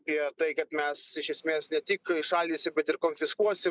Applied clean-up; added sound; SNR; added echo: none; none; none; none.